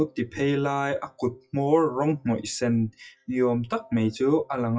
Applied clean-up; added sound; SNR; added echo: classical method WPE with log-MMSE.